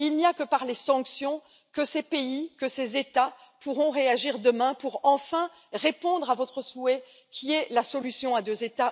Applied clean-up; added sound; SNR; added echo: none; none; none; none.